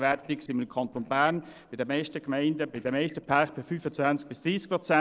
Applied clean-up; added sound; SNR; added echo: neural separator model SepFormer DNS4.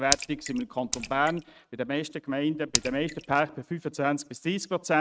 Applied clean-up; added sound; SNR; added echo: neural mask model RNNoise.